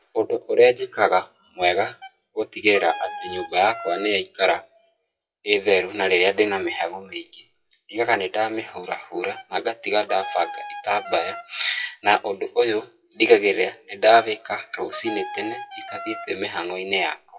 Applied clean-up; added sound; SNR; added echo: classical method WPE with log-MMSE.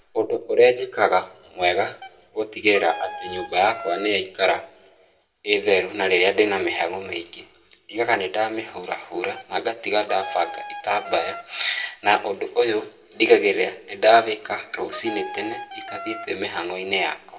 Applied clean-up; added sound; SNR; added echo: none; Wind instrument, woodwind instrument; 13 dB; reverberation time 0.5 s.